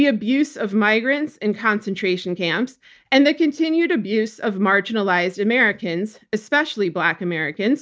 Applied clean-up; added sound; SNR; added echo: none; none; none; none.